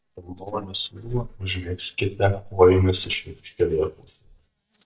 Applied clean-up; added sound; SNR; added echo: neural mask model DeepFilterNet 3.